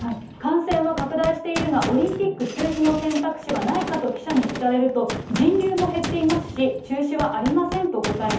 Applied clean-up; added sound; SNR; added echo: none; Gunshot, gunfire; 9 dB; reverberation time 0.5 s.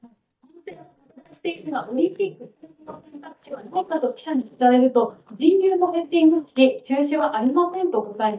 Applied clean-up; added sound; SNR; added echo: neural mask model DeepFilterNet 3.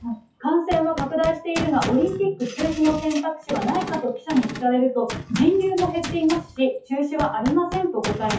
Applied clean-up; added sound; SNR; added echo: classical method WPE with log-MMSE.